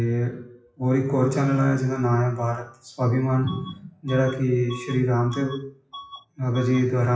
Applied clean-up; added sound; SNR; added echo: classical method WPE with log-MMSE.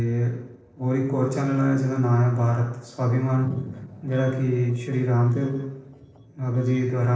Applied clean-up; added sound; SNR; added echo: neural separator model SepFormer DNS4.